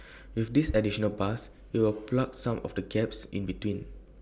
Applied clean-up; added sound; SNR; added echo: none; none; none; none.